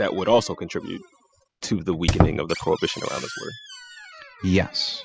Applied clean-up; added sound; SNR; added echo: classical method spectral subtraction.